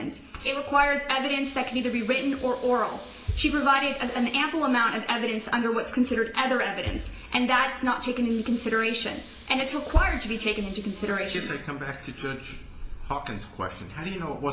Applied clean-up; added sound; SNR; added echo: none; Hiss; 15 dB; reverberation time 0.8 s.